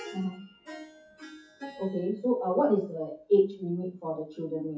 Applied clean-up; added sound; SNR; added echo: classical method WPE with log-MMSE.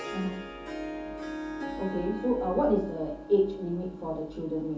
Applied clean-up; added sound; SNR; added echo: none; Harp; 9 dB; reverberation time 0.5 s.